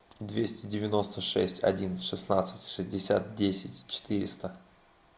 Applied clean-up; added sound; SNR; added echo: none; none; none; none.